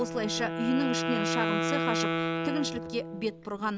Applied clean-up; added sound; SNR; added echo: none; Wind instrument, woodwind instrument; -1 dB; none.